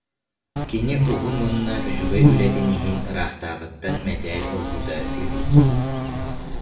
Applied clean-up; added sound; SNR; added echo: none; Insect; -4 dB; reverberation time 0.7 s.